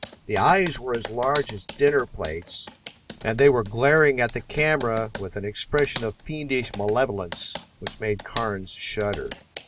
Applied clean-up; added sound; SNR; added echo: none; Computer keyboard; 10 dB; none.